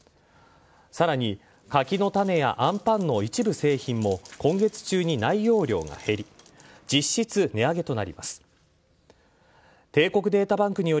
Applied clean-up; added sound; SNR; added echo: none; none; none; none.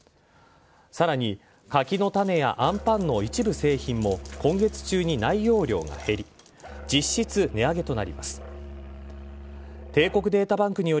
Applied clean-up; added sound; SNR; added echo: none; Musical instrument; 14 dB; none.